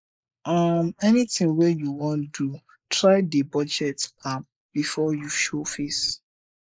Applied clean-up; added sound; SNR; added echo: neural mask model Resemble Enhance denoiser.